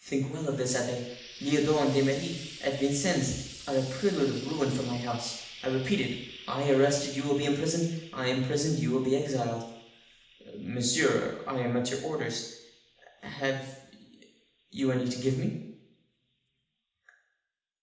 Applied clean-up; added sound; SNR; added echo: none; Frying (food); 18 dB; reverberation time 0.8 s.